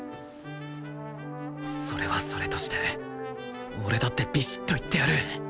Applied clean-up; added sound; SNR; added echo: none; none; none; none.